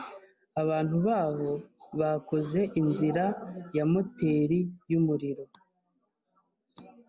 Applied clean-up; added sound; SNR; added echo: none; none; none; none.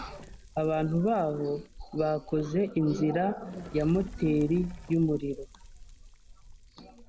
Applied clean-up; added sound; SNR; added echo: none; Fire + Liquid; 17 dB; none.